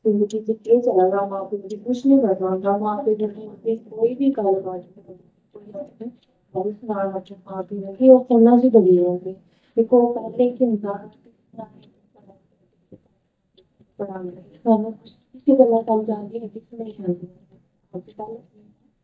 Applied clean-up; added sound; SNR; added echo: neural mask model DeepFilterNet 3.